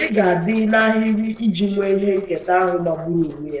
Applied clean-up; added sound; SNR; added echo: neural separator model SepFormer DNS4.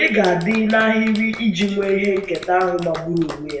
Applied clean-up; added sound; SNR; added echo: none; Clapping; 18 dB; reverberation time 0.8 s.